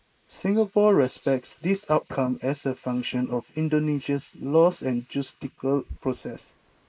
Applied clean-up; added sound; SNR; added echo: neural mask model Resemble Enhance denoiser.